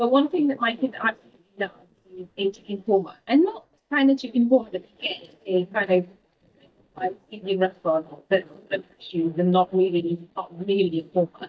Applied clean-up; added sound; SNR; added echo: neural mask model DeepFilterNet 3.